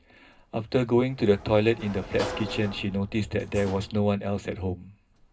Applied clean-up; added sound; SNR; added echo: none; Sliding door / Slam; 15 dB; reverberation time 0.2 s.